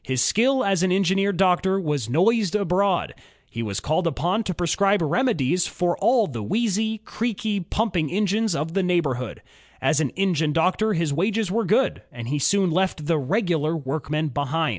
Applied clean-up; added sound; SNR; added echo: none; none; none; none.